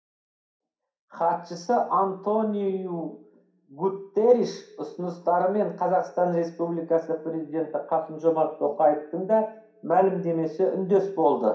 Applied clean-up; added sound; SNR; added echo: none; none; none; reverberation time 0.5 s.